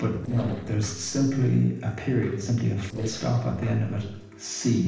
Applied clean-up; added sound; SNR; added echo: neural separator model SepFormer DNS4.